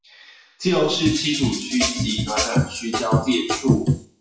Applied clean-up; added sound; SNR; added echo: classical method WPE with log-MMSE.